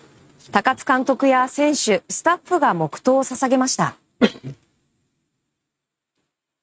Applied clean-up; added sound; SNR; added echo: neural mask model RNNoise.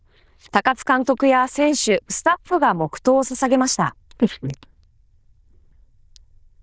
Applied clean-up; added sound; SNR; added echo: neural diffusion model UNIVERSE++.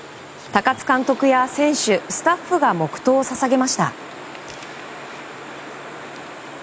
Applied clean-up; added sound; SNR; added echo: none; none; none; none.